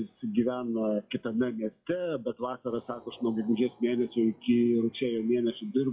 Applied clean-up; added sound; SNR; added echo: classical method WPE with log-MMSE.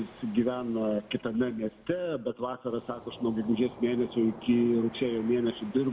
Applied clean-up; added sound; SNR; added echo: none; Waves, surf; 20 dB; reverberation time 0.7 s.